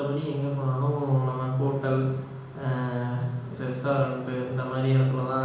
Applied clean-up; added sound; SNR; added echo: none; none; none; reverberation time 1.0 s.